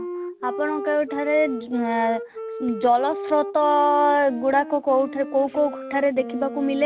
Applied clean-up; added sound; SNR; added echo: none; Wind instrument, woodwind instrument; 10 dB; none.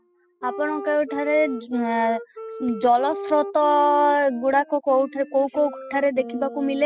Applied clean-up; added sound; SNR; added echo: classical method spectral subtraction.